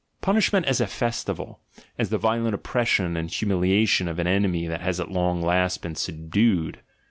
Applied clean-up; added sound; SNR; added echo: none; none; none; none.